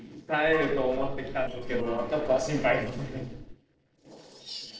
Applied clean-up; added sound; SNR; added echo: neural separator model SepFormer DNS4.